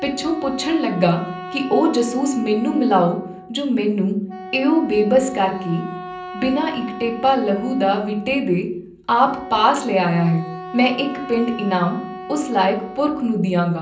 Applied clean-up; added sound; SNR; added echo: none; Wind instrument, woodwind instrument; 14 dB; reverberation time 0.6 s.